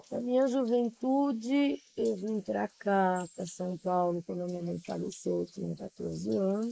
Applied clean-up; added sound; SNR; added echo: neural mask model Resemble Enhance denoiser.